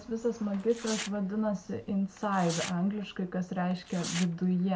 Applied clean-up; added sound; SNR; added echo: none; Tearing; 13 dB; none.